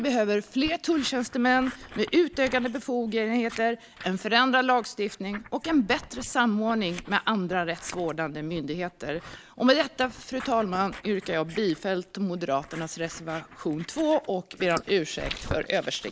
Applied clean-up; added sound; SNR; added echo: neural mask model Resemble Enhance denoiser.